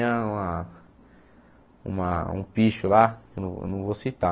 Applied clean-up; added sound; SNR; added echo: none; none; none; none.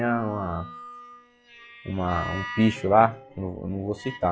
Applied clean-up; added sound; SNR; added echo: classical method log-MMSE.